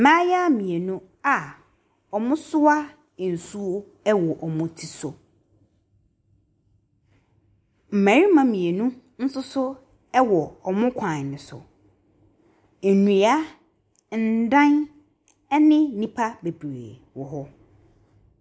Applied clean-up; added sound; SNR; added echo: none; none; none; none.